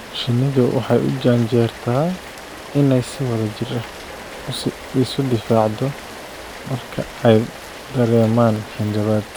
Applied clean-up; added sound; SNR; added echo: none; Rain; 15 dB; none.